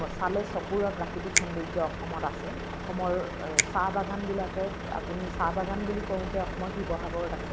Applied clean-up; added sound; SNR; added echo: none; Finger snapping + Truck; 1 dB; none.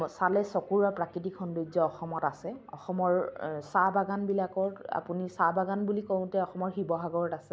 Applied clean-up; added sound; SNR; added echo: none; none; none; none.